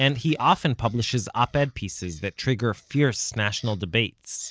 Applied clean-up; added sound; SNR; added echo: neural separator model SepFormer DNS4.